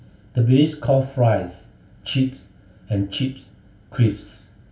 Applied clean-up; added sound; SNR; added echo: none; none; none; reverberation time 0.2 s.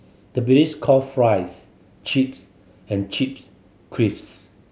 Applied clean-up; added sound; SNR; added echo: none; none; none; none.